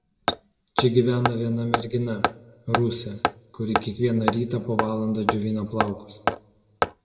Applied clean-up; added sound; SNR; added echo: none; Hammer; 3 dB; reverberation time 1.1 s.